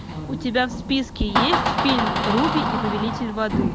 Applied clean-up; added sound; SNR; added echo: none; Door; -1 dB; none.